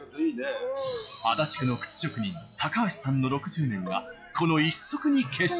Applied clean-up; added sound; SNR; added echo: classical method log-MMSE.